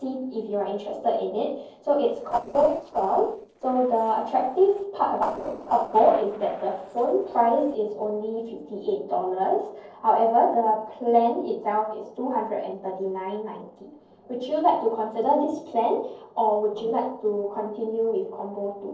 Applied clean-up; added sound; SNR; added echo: neural separator model SepFormer DNS4.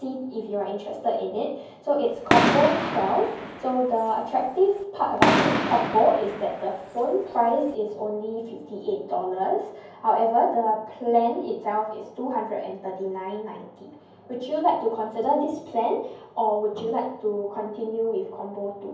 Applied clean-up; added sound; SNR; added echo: none; Fireworks; 2 dB; reverberation time 0.9 s.